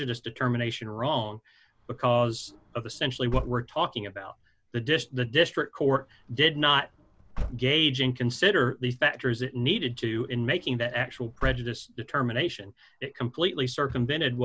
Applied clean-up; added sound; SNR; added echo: none; Slam / Car; 14 dB; none.